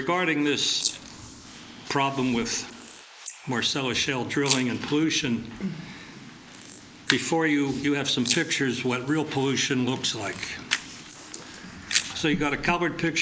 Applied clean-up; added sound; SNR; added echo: neural mask model Resemble Enhance denoiser.